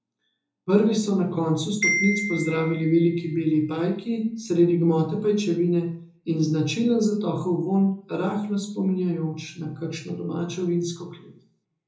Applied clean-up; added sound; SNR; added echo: none; Marimba, xylophone; 8 dB; reverberation time 1.0 s.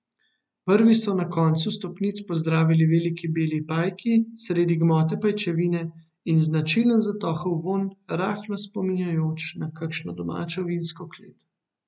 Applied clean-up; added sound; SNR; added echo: none; none; none; none.